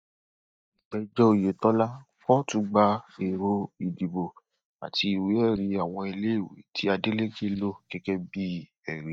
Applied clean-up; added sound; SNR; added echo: neural mask model DeepFilterNet 3.